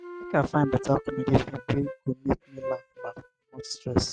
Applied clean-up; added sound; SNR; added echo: neural mask model RNNoise.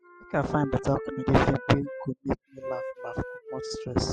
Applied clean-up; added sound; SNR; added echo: classical method spectral subtraction.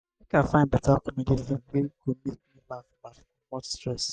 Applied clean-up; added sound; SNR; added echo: neural mask model DeepFilterNet 3.